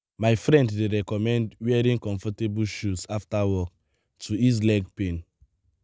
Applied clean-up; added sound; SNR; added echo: none; none; none; none.